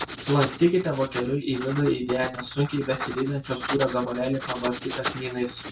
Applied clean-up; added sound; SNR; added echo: none; Writing; 7 dB; none.